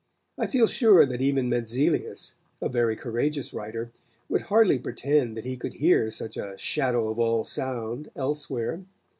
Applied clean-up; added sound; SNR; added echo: none; none; none; none.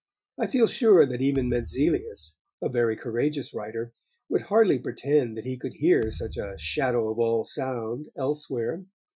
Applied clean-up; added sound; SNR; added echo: classical method Wiener filter.